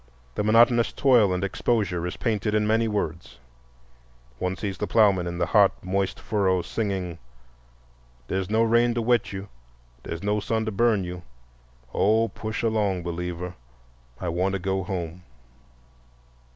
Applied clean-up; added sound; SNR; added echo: none; none; none; none.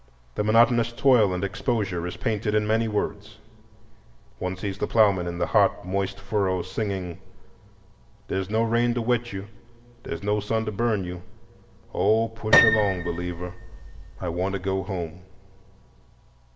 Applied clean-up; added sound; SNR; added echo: none; Piano; 1 dB; reverberation time 1.2 s.